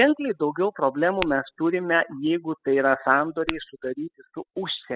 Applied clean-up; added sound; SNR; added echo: classical method spectral subtraction.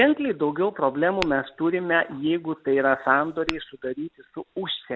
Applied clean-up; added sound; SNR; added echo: none; Tap / Glass; 17 dB; none.